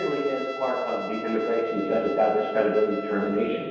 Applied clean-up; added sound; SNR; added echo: none; Trumpet; 10 dB; reverberation time 1.2 s.